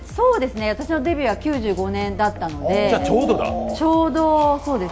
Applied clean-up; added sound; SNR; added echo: none; Car passing by; 18 dB; none.